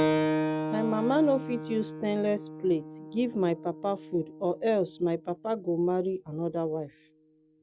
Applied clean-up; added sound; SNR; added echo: none; Keyboard (musical); 5 dB; none.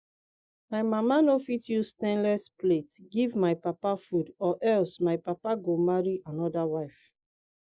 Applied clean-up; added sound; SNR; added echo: neural mask model Resemble Enhance denoiser.